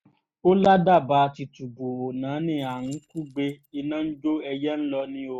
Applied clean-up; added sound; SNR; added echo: neural mask model RNNoise.